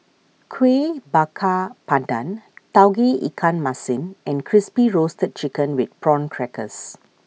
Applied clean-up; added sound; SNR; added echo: none; none; none; none.